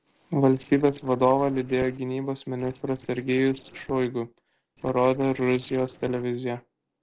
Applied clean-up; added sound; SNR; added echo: neural separator model SepFormer DNS4.